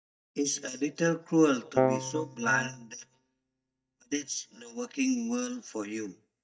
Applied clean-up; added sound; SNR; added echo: neural mask model DeepFilterNet 3.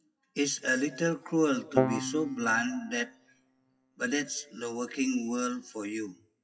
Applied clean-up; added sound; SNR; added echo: classical method WPE with log-MMSE.